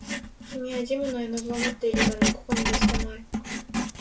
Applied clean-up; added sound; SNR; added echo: none; Writing; -5 dB; reverberation time 0.2 s.